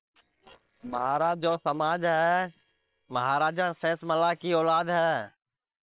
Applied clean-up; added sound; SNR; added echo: neural separator model SepFormer WHAM!.